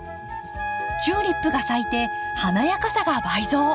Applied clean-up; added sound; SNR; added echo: none; Wind instrument, woodwind instrument; 5 dB; none.